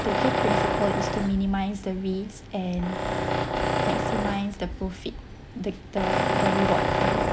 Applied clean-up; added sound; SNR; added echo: none; Tools; -2 dB; none.